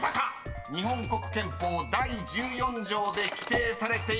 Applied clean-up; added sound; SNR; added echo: none; Shatter; 7 dB; none.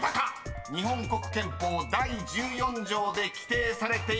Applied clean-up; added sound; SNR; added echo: none; none; none; none.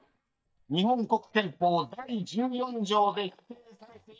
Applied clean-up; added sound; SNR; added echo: neural mask model DeepFilterNet 3.